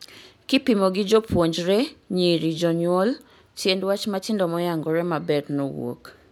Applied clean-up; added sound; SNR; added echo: none; none; none; none.